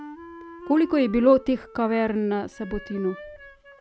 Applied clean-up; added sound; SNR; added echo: none; Wind instrument, woodwind instrument; 18 dB; none.